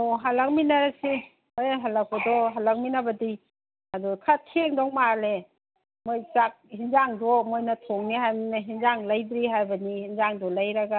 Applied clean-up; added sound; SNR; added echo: none; none; none; none.